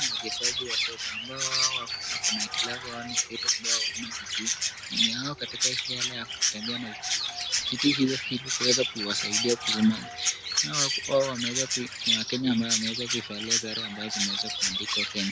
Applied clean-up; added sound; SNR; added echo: none; Chirp, tweet; -2 dB; none.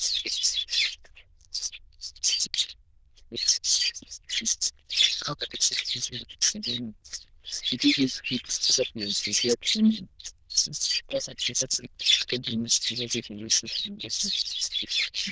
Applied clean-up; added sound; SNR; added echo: neural diffusion model UNIVERSE++.